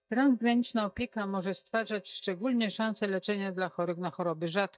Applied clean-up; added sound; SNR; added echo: neural mask model DeepFilterNet 3.